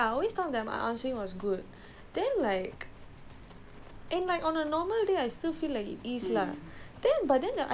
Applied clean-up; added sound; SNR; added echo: none; Livestock, farm animals, working animals; 18 dB; none.